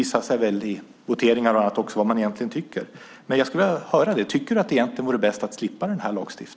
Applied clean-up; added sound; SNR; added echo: none; none; none; none.